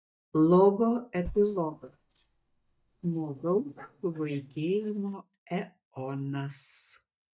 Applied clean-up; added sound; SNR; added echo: neural mask model DeepFilterNet 3.